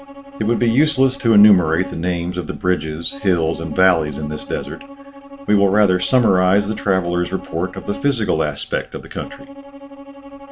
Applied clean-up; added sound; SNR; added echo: none; Bowed string instrument; 17 dB; none.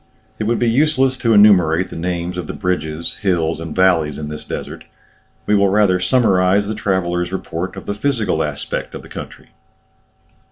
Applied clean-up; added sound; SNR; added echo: none; none; none; none.